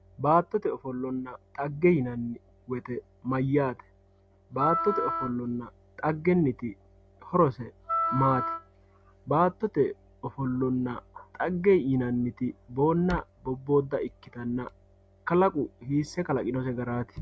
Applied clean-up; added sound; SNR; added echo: none; Wind instrument, woodwind instrument; 5 dB; none.